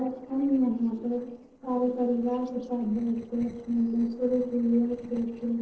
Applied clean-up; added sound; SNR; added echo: neural separator model SepFormer DNS4.